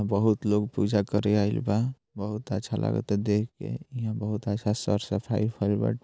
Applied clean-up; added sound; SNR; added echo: none; none; none; none.